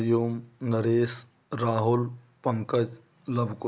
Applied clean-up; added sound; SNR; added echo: none; none; none; none.